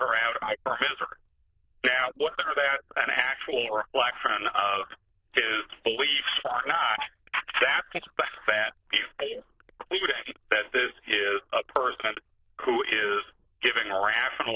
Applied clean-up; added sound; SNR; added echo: neural diffusion model UNIVERSE++.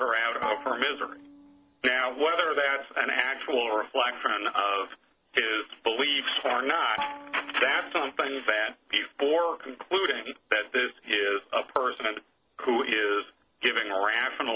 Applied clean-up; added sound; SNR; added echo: none; Bowed string instrument; 13 dB; none.